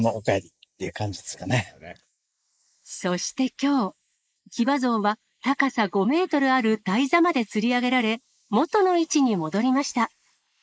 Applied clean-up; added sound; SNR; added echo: neural mask model Resemble Enhance denoiser.